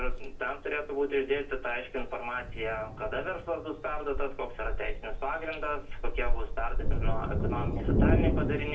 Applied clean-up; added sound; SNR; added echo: none; Thunder; -4 dB; reverberation time 0.2 s.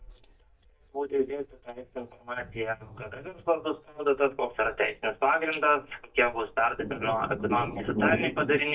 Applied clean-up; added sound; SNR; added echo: neural mask model DeepFilterNet 3.